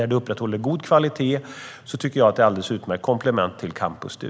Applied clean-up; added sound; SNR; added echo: none; none; none; none.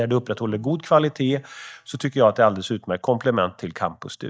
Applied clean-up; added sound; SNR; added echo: neural mask model DeepFilterNet 3.